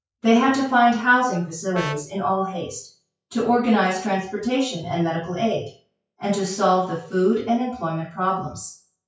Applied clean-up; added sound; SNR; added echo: classical method WPE with log-MMSE.